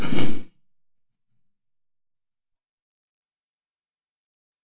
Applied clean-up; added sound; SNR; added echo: neural mask model DeepFilterNet 3.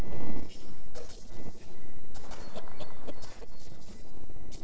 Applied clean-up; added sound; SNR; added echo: neural separator model SepFormer DNS4.